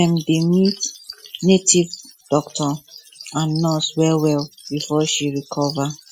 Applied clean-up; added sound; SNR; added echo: classical method Wiener filter.